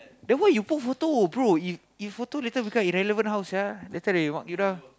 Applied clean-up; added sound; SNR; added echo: none; none; none; none.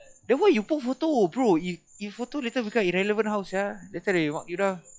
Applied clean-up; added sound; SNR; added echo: classical method log-MMSE.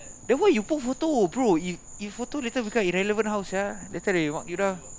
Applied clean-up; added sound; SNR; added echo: none; Insect; 17 dB; none.